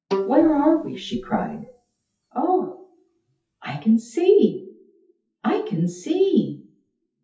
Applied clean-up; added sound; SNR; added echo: classical method WPE with log-MMSE.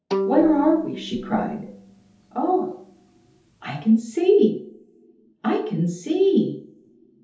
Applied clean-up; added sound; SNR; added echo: none; Bowed string instrument; 10 dB; reverberation time 0.6 s.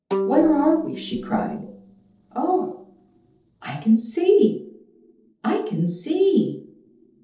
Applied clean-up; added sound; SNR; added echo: neural separator model SepFormer DNS4.